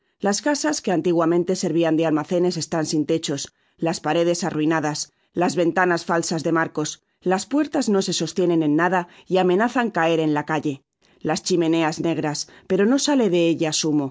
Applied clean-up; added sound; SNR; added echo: none; none; none; none.